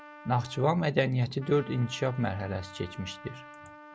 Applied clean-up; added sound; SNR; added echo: none; Trumpet; 18 dB; none.